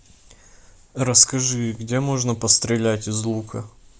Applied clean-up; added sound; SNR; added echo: none; none; none; none.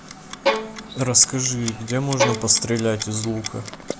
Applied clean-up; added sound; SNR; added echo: none; Bowed string instrument + Clock; 5 dB; none.